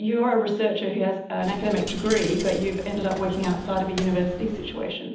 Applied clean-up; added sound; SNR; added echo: none; Coin (dropping); 12 dB; reverberation time 0.8 s.